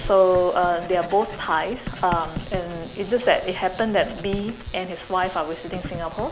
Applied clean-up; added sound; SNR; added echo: none; Writing; 12 dB; none.